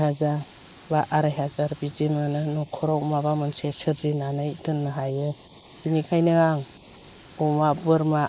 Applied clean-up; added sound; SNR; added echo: neural mask model Resemble Enhance denoiser.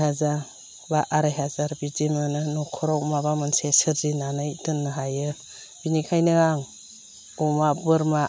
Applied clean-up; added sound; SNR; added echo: none; none; none; none.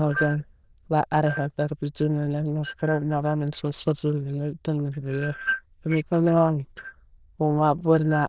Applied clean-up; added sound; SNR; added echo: neural diffusion model UNIVERSE++.